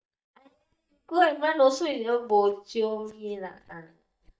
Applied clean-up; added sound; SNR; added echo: neural mask model DeepFilterNet 3.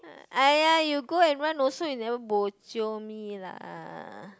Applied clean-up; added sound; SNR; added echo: none; none; none; none.